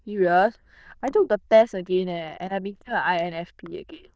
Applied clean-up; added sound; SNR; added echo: neural diffusion model UNIVERSE++.